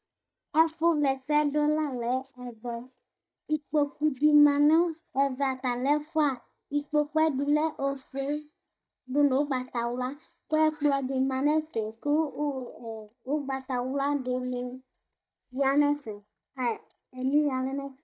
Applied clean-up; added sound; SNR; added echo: neural mask model DeepFilterNet 3.